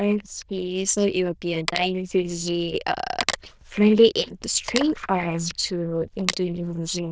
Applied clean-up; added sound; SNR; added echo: neural diffusion model UNIVERSE++.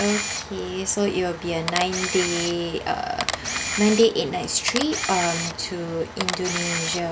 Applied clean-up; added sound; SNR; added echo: none; Camera; 6 dB; none.